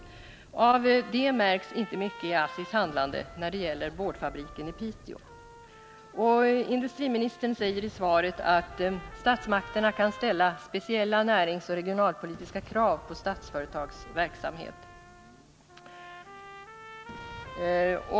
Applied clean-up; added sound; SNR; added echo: none; Boom + Trumpet; 17 dB; none.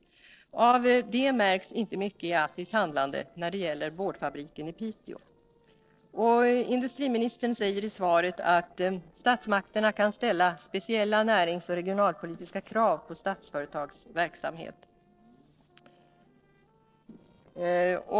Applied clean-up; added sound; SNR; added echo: neural separator model SepFormer DNS4.